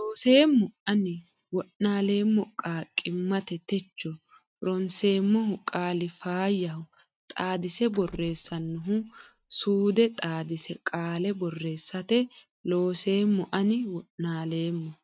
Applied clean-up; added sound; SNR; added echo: neural mask model RNNoise.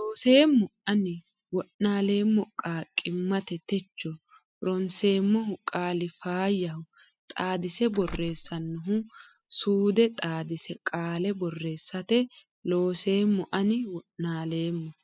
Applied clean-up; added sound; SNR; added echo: classical method spectral subtraction.